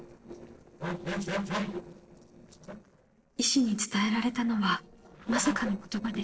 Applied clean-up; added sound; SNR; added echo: neural separator model SepFormer DNS4.